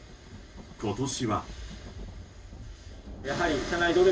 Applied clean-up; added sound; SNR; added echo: none; Thunder; 13 dB; reverberation time 0.2 s.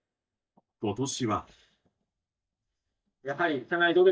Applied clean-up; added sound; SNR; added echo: neural mask model DeepFilterNet 3.